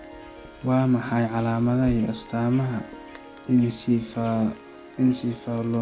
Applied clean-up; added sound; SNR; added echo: none; Rain + Harp; 17 dB; none.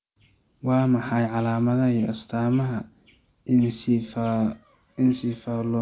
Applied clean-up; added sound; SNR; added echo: none; none; none; none.